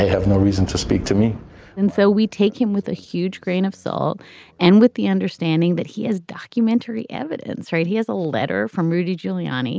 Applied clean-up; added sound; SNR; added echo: none; none; none; none.